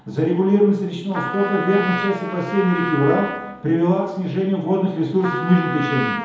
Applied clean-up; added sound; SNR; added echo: none; Trumpet; 9 dB; reverberation time 2.2 s.